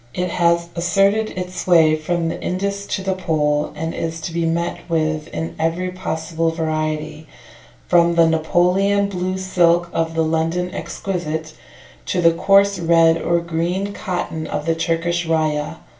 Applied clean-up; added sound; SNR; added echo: none; none; none; reverberation time 0.3 s.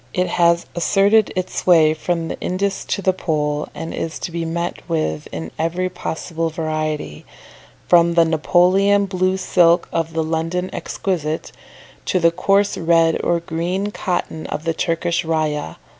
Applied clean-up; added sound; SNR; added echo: none; none; none; none.